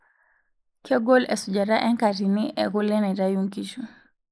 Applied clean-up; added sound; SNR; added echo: neural mask model Resemble Enhance denoiser.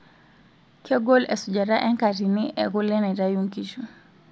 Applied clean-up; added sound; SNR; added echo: none; none; none; none.